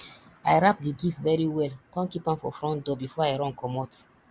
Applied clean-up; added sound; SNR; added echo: none; none; none; none.